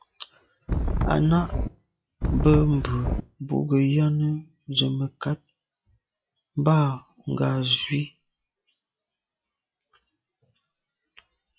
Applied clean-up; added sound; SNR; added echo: classical method log-MMSE.